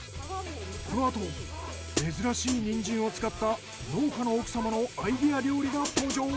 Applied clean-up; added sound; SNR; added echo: none; Hi-hat; 11 dB; none.